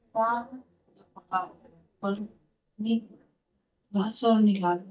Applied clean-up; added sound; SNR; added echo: neural mask model DeepFilterNet 3.